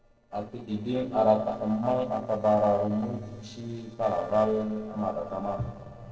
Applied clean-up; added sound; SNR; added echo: neural separator model SepFormer DNS4.